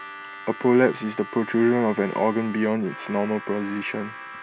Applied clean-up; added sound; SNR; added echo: none; Harmonica; 15 dB; none.